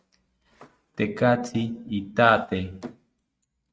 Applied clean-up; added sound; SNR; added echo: neural mask model RNNoise.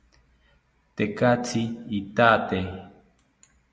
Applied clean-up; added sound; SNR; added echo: none; none; none; none.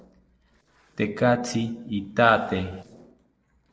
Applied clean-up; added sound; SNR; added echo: neural separator model SepFormer DNS4.